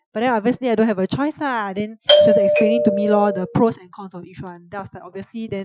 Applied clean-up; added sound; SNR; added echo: classical method Wiener filter.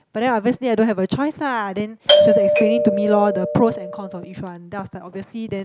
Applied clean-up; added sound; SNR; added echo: none; Doorbell; -3 dB; none.